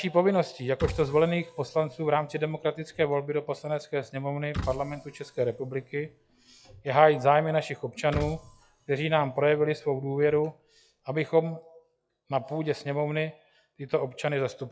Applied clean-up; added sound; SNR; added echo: classical method log-MMSE.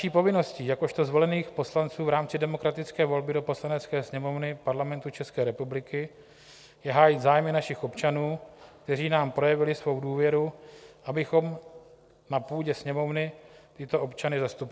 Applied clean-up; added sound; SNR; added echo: none; none; none; none.